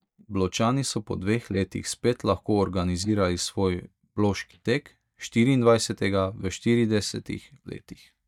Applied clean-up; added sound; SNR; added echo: neural mask model DeepFilterNet 3.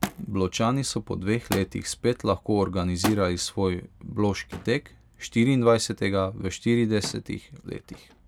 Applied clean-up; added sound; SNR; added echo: none; Thump, thud; 14 dB; none.